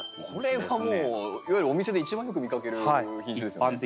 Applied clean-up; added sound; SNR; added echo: none; none; none; none.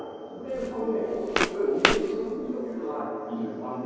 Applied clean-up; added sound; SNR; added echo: none; Walk, footsteps; 1 dB; reverberation time 2.2 s.